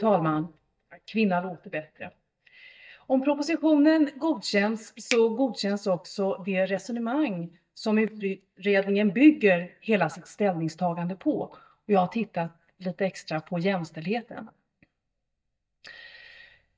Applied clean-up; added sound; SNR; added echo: neural mask model DeepFilterNet 3.